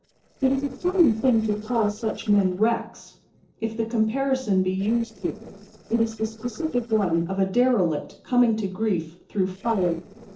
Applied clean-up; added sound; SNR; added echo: neural separator model SepFormer DNS4.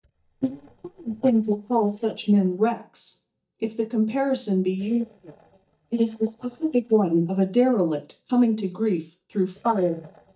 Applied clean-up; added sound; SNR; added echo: neural mask model DeepFilterNet 3.